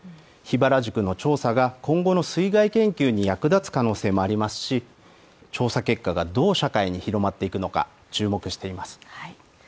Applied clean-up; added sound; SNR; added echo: none; none; none; none.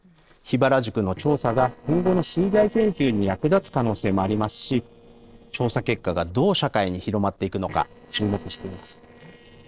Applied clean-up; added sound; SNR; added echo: neural separator model SepFormer DNS4.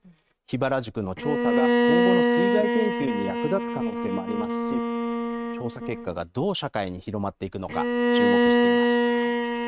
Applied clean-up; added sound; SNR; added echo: neural mask model RNNoise.